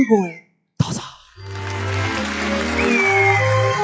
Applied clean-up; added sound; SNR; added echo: classical method log-MMSE.